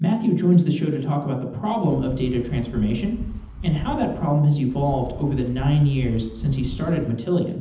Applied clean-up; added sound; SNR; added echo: none; Wind; 12 dB; reverberation time 0.8 s.